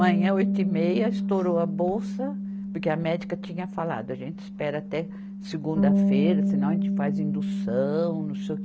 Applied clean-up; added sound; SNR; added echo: none; Bass guitar; -2 dB; none.